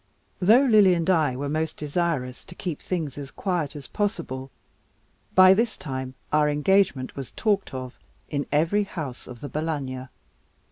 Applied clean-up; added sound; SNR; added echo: none; none; none; none.